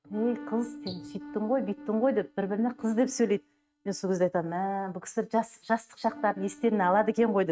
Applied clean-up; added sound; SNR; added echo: neural mask model RNNoise.